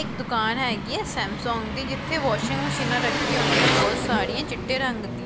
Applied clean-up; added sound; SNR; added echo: none; Engine; -1 dB; none.